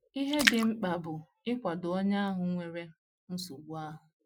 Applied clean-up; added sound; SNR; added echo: classical method Wiener filter.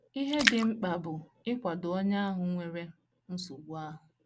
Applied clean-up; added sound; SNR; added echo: none; Splash, splatter; 2 dB; none.